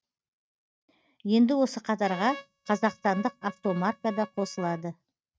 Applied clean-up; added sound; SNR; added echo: neural mask model RNNoise.